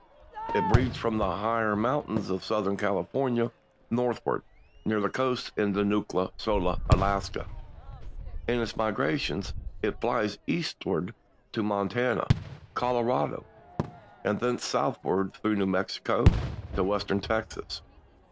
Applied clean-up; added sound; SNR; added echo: none; Fireworks; 5 dB; none.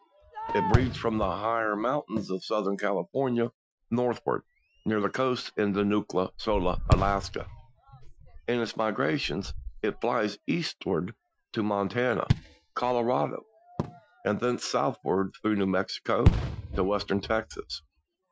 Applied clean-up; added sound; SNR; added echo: classical method Wiener filter.